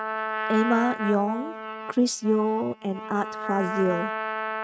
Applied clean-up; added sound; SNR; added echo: neural mask model RNNoise.